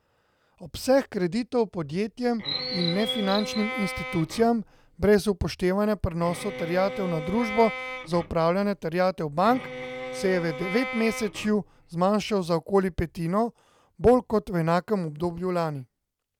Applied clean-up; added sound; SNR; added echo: none; Chirp, tweet + Bowed string instrument; 9 dB; none.